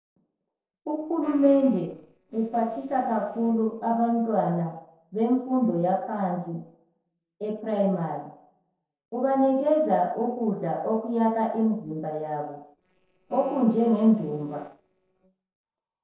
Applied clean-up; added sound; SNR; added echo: neural separator model SepFormer DNS4.